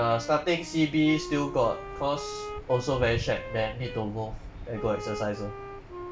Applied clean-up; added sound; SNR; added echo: none; Wind instrument, woodwind instrument; 12 dB; none.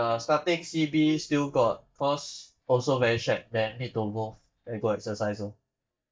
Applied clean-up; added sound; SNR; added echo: neural mask model DeepFilterNet 3.